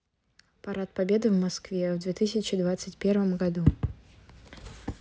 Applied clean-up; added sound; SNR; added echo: none; none; none; none.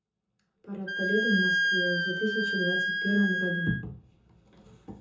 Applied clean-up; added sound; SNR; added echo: none; Wind instrument, woodwind instrument; -3 dB; reverberation time 0.6 s.